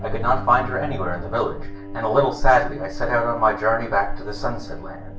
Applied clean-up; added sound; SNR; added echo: none; Bowed string instrument; 15 dB; reverberation time 0.3 s.